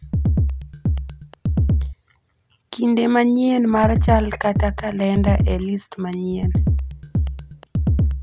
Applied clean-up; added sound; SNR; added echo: none; Drum kit; -2 dB; none.